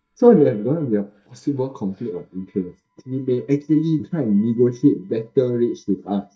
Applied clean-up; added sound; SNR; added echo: neural mask model DeepFilterNet 3.